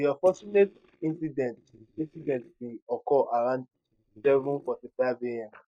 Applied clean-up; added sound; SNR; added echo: neural mask model DeepFilterNet 3.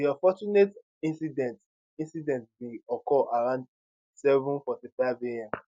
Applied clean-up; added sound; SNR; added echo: none; none; none; none.